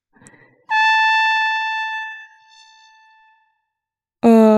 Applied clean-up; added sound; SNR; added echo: classical method spectral subtraction.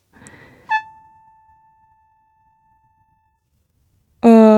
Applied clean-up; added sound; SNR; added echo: neural mask model RNNoise.